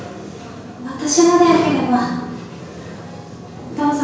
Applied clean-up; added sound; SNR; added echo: none; none; none; reverberation time 1.0 s.